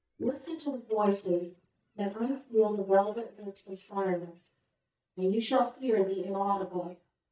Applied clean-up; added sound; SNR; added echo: neural mask model DeepFilterNet 3.